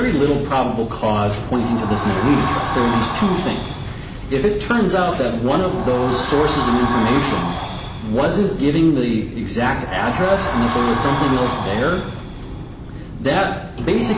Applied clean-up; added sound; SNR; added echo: none; Sliding door; 7 dB; none.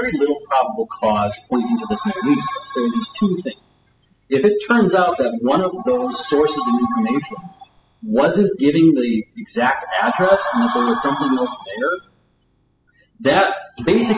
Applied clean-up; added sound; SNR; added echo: classical method spectral subtraction.